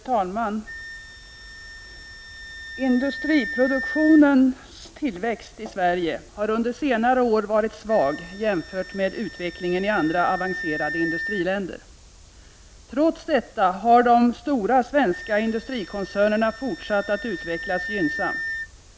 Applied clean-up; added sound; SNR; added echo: none; Wind instrument, woodwind instrument; 13 dB; none.